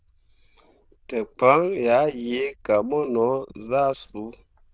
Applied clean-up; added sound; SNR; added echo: neural diffusion model UNIVERSE++.